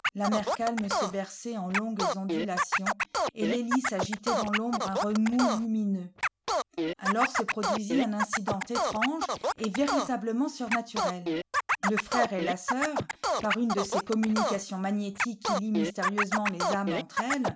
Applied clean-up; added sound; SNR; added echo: none; Scratching (performance technique); 0 dB; none.